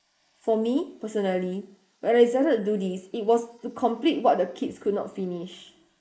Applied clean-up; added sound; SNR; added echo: neural mask model Resemble Enhance denoiser.